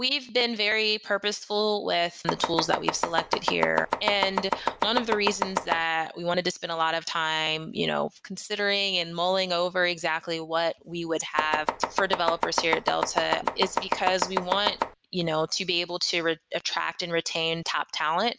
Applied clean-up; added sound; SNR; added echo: none; Domestic sounds, home sounds; 2 dB; none.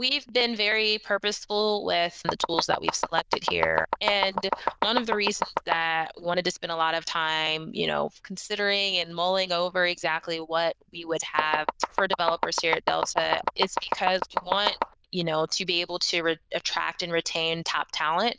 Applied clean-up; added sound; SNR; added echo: neural diffusion model UNIVERSE++.